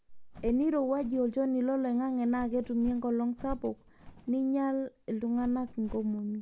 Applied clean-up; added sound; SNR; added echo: none; Bird; 16 dB; none.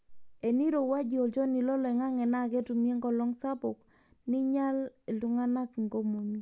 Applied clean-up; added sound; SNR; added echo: none; none; none; none.